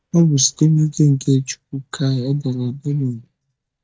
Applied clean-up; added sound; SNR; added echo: neural mask model DeepFilterNet 3.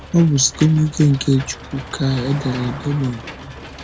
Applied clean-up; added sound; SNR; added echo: none; Car passing by + Engine / Mechanisms; 15 dB; none.